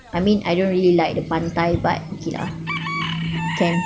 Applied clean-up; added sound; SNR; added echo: none; Bird / Chicken, rooster; 12 dB; none.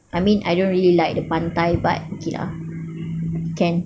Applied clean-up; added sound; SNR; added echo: none; none; none; none.